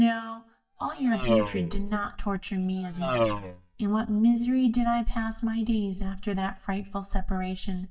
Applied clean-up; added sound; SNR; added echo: neural mask model DeepFilterNet 3.